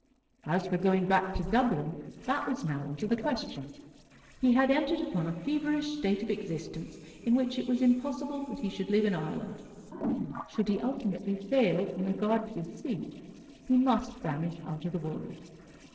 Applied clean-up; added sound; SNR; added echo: neural separator model SepFormer DNS4.